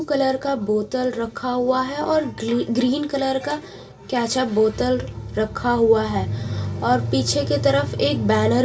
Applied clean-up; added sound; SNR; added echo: none; none; none; reverberation time 0.2 s.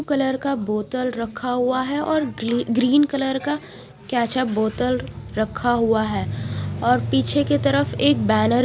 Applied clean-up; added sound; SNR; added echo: none; none; none; none.